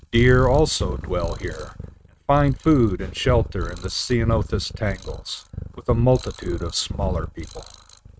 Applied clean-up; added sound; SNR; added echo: neural mask model RNNoise.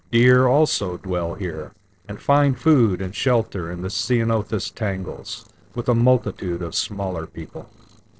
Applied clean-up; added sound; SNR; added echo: neural separator model SepFormer DNS4.